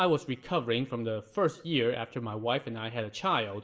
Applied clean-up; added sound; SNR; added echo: none; none; none; reverberation time 0.9 s.